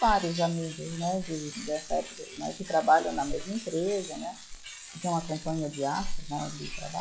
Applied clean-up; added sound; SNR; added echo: classical method log-MMSE.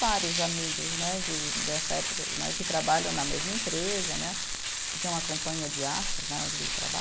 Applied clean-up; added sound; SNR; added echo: none; Frying (food); -3 dB; none.